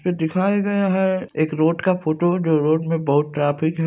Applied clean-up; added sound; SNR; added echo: none; none; none; none.